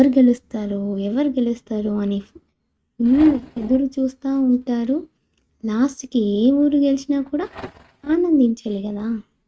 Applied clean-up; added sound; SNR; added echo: neural mask model RNNoise.